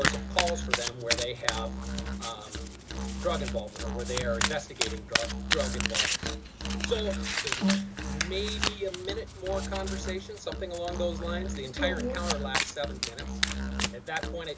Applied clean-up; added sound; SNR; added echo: none; Musical instrument + Domestic sounds, home sounds; -4 dB; none.